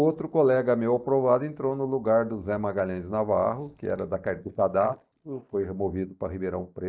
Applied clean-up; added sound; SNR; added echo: neural mask model DeepFilterNet 3.